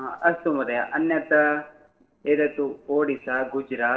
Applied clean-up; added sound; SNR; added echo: neural separator model SepFormer DNS4.